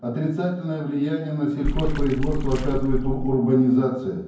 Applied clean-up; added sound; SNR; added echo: none; Water / Splash, splatter; 1 dB; reverberation time 0.9 s.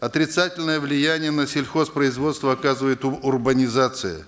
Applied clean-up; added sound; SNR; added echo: none; none; none; none.